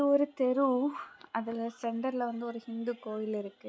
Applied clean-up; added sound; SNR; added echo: none; none; none; none.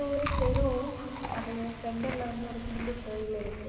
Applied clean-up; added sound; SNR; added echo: none; Chewing, mastication; 1 dB; reverberation time 2.5 s.